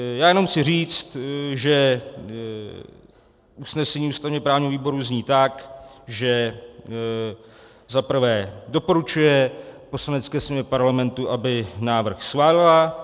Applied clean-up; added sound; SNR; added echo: none; none; none; none.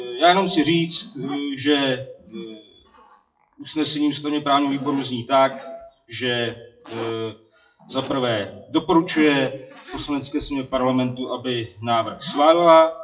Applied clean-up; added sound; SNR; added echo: classical method WPE with log-MMSE.